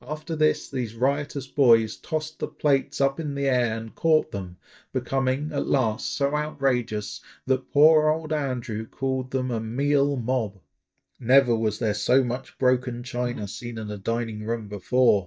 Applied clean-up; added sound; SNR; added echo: neural mask model DeepFilterNet 3.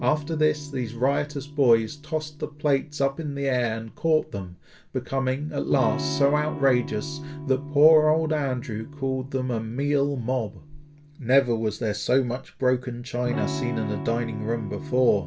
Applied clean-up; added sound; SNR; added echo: none; Electric guitar / Strum; 11 dB; reverberation time 0.2 s.